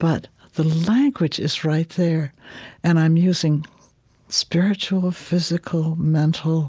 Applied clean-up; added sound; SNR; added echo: none; none; none; none.